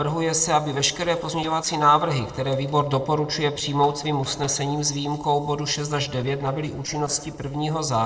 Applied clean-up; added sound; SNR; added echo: neural separator model SepFormer DNS4.